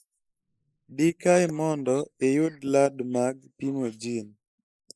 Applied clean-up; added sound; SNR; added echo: neural mask model Resemble Enhance denoiser.